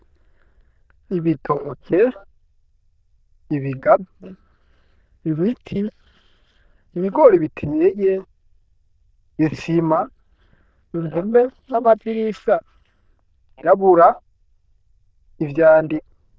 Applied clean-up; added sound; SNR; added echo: neural diffusion model UNIVERSE++.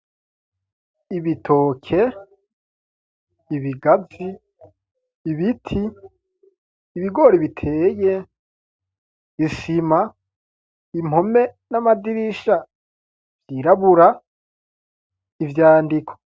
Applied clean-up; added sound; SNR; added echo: none; none; none; none.